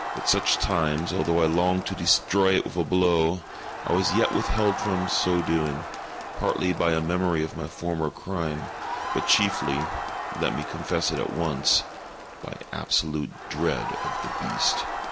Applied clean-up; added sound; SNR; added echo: none; Crowd; 7 dB; none.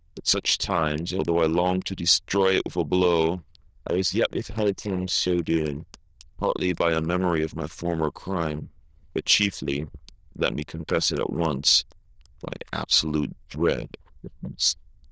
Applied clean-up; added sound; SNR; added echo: neural diffusion model UNIVERSE++.